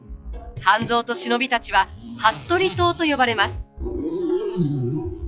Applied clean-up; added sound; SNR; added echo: classical method log-MMSE.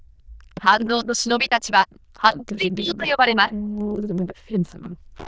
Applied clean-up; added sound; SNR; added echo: neural diffusion model UNIVERSE++.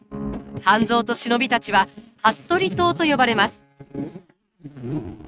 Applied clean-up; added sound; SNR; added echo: neural mask model RNNoise.